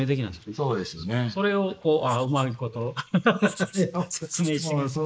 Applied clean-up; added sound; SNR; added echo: neural mask model Resemble Enhance denoiser.